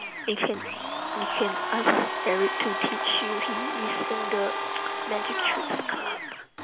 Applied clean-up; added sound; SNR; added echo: none; Domestic sounds, home sounds; 1 dB; none.